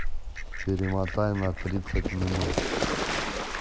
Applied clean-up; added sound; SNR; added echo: none; Fowl; 0 dB; none.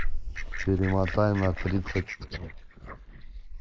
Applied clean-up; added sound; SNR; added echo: neural mask model Resemble Enhance denoiser.